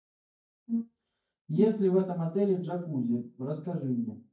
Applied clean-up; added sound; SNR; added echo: neural mask model DeepFilterNet 3.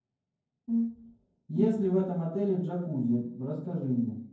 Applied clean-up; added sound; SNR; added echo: neural separator model SepFormer DNS4.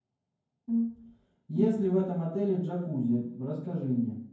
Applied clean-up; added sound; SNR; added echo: none; Brass instrument; 2 dB; reverberation time 0.9 s.